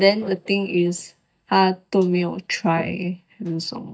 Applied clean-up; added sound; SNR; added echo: neural mask model DeepFilterNet 3.